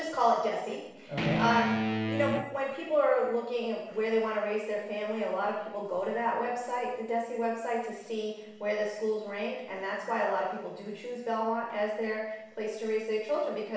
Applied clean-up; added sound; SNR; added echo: none; Guitar; 0 dB; reverberation time 0.9 s.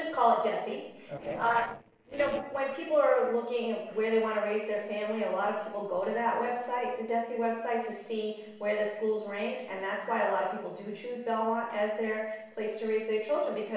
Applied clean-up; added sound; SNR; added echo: neural separator model SepFormer DNS4.